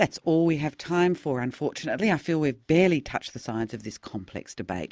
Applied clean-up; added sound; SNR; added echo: none; none; none; none.